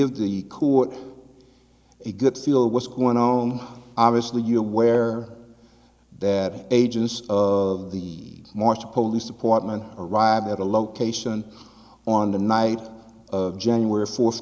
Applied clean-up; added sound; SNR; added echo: none; none; none; none.